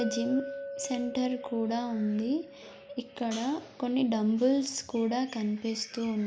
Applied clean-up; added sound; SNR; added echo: none; Chink, clink; 14 dB; none.